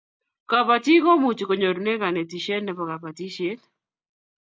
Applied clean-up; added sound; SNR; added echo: none; none; none; none.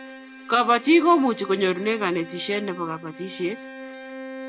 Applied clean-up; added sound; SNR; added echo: none; Bowed string instrument; 15 dB; none.